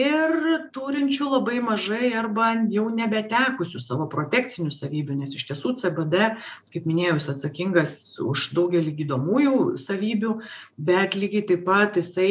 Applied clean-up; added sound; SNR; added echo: none; none; none; none.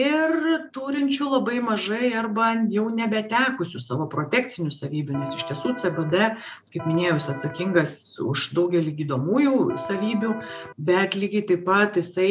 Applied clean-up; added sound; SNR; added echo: none; Electric guitar; 12 dB; none.